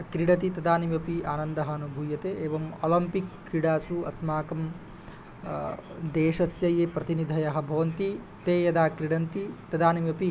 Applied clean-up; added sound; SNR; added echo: none; none; none; none.